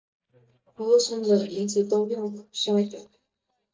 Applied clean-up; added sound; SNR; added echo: neural mask model DeepFilterNet 3.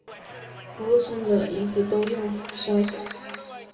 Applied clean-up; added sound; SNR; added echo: none; Clapping; 14 dB; reverberation time 2.6 s.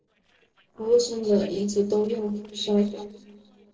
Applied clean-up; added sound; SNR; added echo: neural separator model SepFormer DNS4.